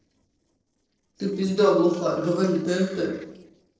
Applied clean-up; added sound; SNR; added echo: neural separator model SepFormer DNS4.